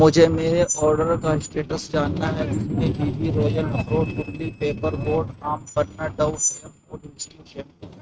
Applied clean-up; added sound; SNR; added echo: neural mask model RNNoise.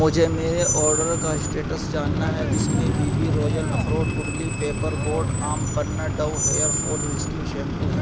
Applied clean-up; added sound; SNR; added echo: none; Screech; -3 dB; none.